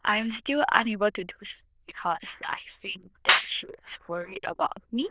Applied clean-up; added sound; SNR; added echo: neural diffusion model UNIVERSE++.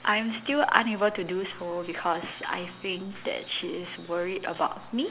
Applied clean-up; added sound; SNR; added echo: none; none; none; none.